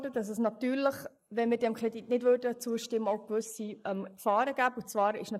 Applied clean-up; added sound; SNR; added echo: neural mask model Resemble Enhance denoiser.